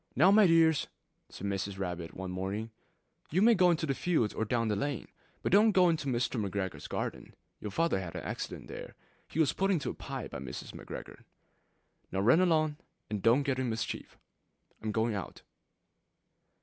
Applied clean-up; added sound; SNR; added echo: none; none; none; none.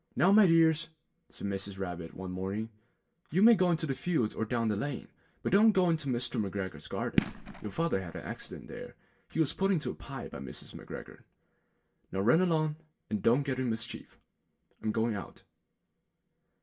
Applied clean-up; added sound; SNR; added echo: none; Fireworks; 5 dB; reverberation time 0.1 s.